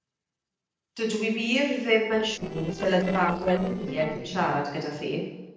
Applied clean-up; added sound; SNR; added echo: neural separator model SepFormer DNS4.